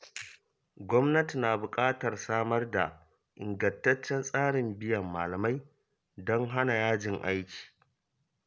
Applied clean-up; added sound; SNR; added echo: none; none; none; none.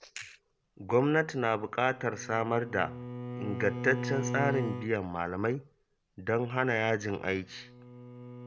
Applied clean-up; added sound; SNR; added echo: none; Bowed string instrument; 9 dB; none.